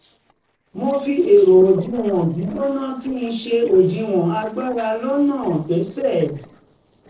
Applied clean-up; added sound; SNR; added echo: neural separator model SepFormer DNS4.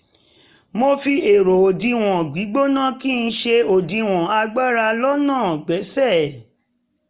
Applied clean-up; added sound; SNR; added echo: none; none; none; none.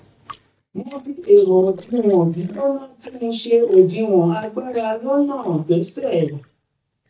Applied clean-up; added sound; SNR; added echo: neural mask model DeepFilterNet 3.